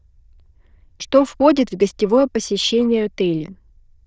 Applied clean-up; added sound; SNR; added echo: neural diffusion model UNIVERSE++.